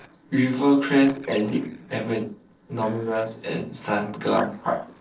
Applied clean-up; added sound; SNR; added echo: neural separator model SepFormer DNS4.